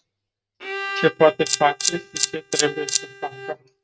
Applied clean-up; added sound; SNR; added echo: neural mask model RNNoise.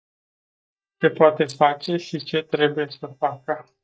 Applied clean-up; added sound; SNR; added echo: neural mask model DeepFilterNet 3.